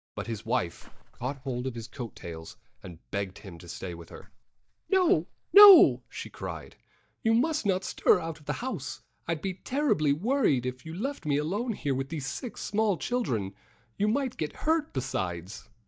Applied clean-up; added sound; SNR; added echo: neural mask model DeepFilterNet 3.